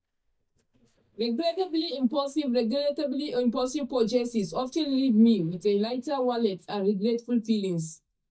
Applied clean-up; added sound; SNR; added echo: neural mask model DeepFilterNet 3.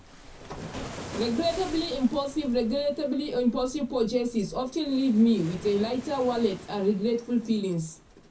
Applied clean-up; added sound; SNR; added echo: none; Waves, surf; 16 dB; reverberation time 0.3 s.